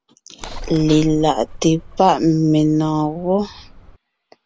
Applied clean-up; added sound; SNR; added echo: none; Bird; 16 dB; none.